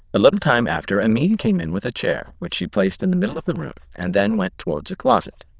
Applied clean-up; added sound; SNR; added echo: neural diffusion model UNIVERSE++.